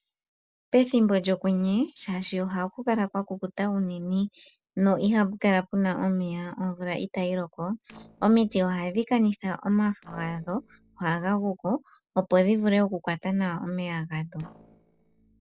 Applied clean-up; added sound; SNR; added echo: neural separator model SepFormer DNS4.